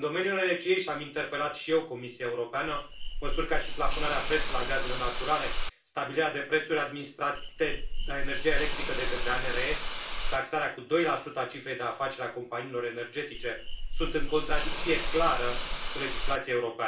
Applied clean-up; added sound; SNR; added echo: none; Hiss / Insect; -2 dB; reverberation time 0.3 s.